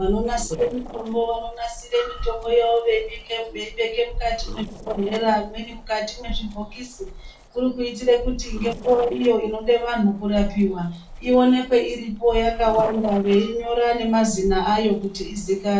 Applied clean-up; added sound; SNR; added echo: neural separator model SepFormer DNS4.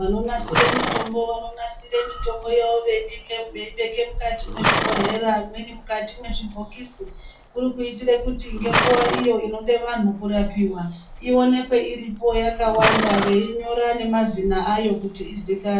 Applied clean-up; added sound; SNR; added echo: none; Livestock, farm animals, working animals; 5 dB; reverberation time 0.3 s.